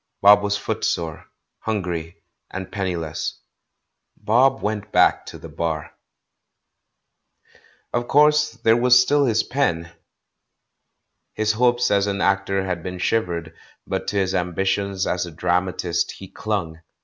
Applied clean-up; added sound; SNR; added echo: none; none; none; none.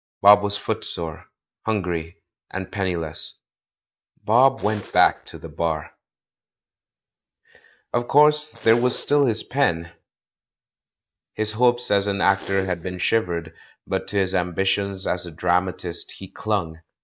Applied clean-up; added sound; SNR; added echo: neural mask model DeepFilterNet 3.